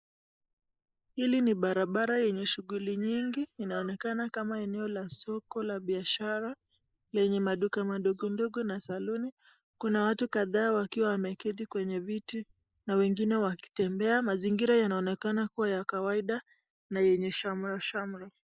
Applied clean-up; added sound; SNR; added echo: neural mask model Resemble Enhance denoiser.